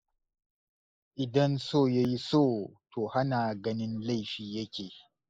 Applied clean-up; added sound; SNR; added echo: neural mask model Resemble Enhance denoiser.